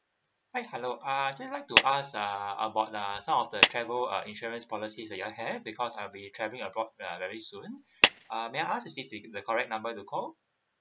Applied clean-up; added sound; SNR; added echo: none; Clapping; -4 dB; none.